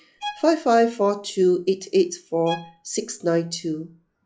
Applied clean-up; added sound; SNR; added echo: classical method log-MMSE.